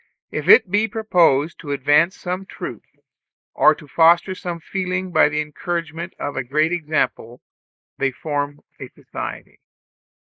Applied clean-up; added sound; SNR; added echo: neural mask model Resemble Enhance denoiser.